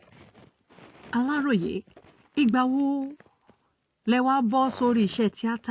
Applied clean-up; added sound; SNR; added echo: none; none; none; none.